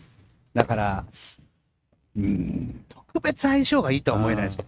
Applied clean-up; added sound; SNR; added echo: neural mask model RNNoise.